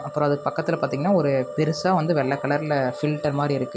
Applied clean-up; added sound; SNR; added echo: none; none; none; none.